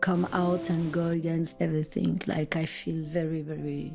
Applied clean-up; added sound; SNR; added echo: none; Train; 10 dB; none.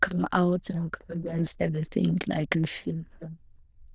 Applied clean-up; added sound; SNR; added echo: neural diffusion model UNIVERSE++.